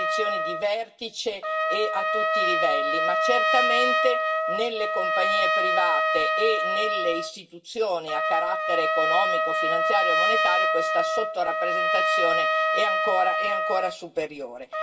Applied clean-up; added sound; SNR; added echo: none; Trumpet; -5 dB; reverberation time 0.2 s.